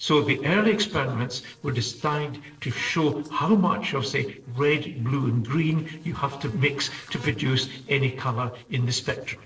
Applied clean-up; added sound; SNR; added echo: neural separator model SepFormer DNS4.